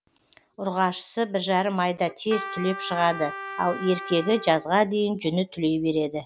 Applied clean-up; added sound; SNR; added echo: none; Trumpet; 11 dB; none.